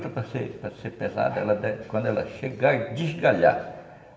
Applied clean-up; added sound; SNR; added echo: none; none; none; reverberation time 1.1 s.